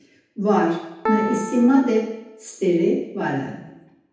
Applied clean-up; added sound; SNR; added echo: none; Piano; 8 dB; reverberation time 0.8 s.